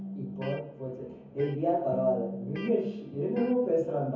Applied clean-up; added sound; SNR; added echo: none; Electric guitar; 11 dB; reverberation time 0.7 s.